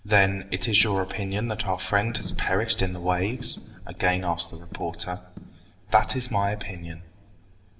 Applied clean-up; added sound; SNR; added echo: none; Coin (dropping); 20 dB; reverberation time 1.0 s.